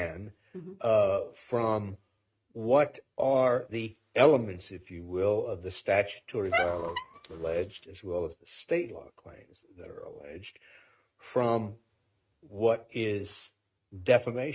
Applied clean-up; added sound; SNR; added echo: neural mask model RNNoise.